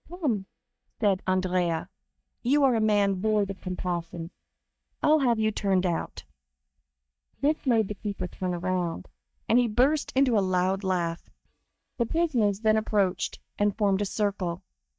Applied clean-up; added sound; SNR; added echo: neural mask model DeepFilterNet 3.